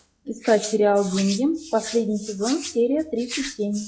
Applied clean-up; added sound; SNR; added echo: classical method log-MMSE.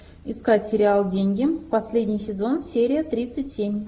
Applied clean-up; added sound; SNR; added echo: none; none; none; none.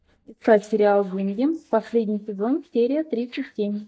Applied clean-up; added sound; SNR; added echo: neural mask model DeepFilterNet 3.